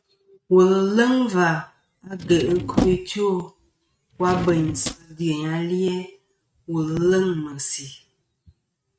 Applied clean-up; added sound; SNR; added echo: neural mask model RNNoise.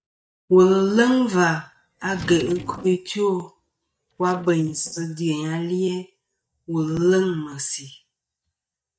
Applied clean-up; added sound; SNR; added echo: neural mask model DeepFilterNet 3.